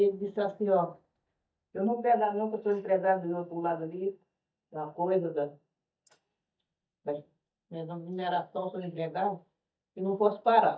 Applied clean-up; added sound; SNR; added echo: neural mask model DeepFilterNet 3.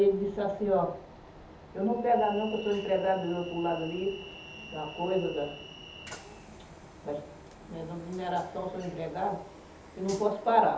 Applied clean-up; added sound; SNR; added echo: none; Train; 16 dB; reverberation time 0.7 s.